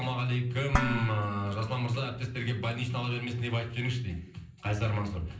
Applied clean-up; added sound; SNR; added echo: none; Dishes, pots, and pans; 6 dB; reverberation time 0.6 s.